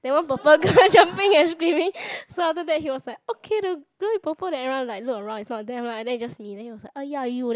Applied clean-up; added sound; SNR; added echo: none; none; none; none.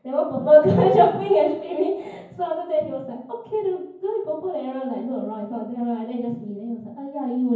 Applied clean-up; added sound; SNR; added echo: none; none; none; reverberation time 0.9 s.